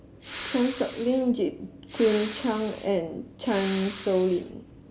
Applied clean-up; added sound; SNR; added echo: none; Respiratory sounds; 7 dB; none.